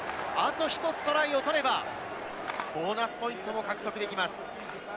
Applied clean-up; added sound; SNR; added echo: none; Camera; 15 dB; none.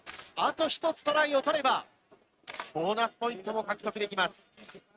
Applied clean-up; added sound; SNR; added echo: neural mask model RNNoise.